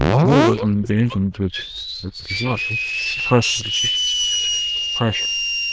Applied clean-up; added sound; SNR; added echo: neural diffusion model UNIVERSE++.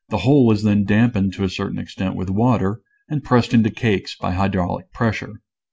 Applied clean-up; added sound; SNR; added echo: none; none; none; none.